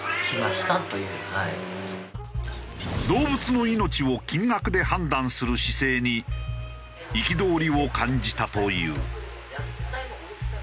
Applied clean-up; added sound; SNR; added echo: none; none; none; none.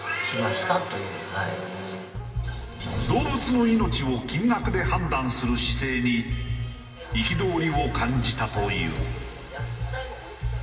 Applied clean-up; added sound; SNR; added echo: none; none; none; reverberation time 2.3 s.